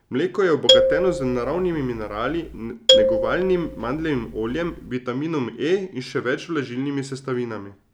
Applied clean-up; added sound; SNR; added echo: none; Marimba, xylophone; -2 dB; none.